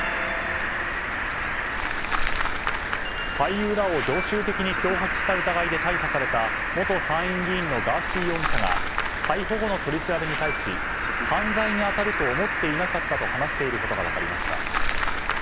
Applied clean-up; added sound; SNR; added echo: none; Cricket; -3 dB; none.